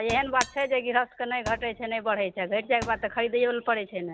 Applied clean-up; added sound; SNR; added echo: none; Shatter + Thump, thud; 15 dB; none.